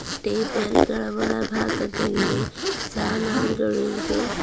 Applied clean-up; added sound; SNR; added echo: none; Zipper (clothing); 0 dB; none.